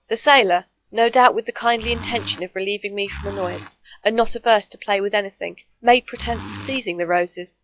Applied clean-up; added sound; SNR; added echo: classical method log-MMSE.